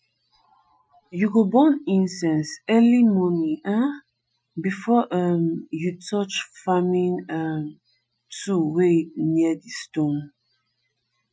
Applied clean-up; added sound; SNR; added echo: classical method Wiener filter.